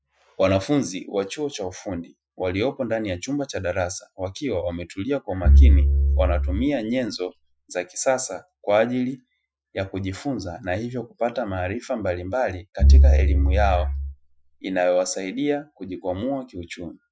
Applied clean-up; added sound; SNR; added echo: classical method Wiener filter.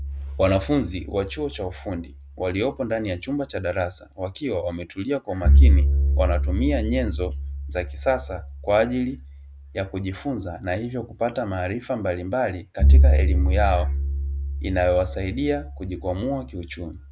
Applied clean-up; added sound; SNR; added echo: none; Bowed string instrument; -2 dB; none.